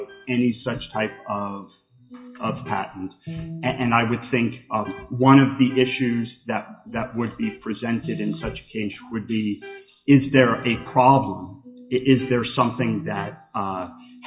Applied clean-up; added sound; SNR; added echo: classical method WPE with log-MMSE.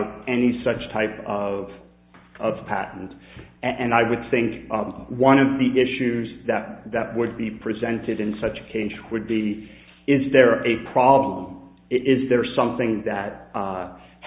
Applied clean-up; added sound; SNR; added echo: none; none; none; none.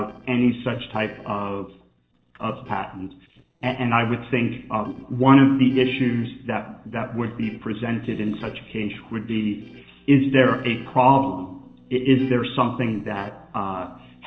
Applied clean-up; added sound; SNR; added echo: neural separator model SepFormer DNS4.